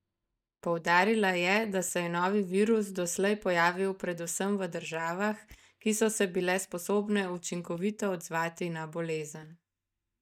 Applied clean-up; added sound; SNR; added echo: neural mask model DeepFilterNet 3.